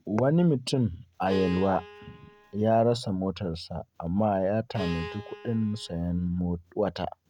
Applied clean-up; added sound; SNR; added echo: none; Bowed string instrument; 14 dB; none.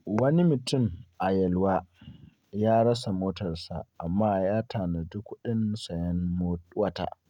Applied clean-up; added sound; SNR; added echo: none; none; none; none.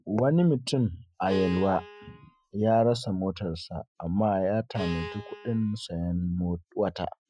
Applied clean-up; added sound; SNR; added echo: classical method Wiener filter.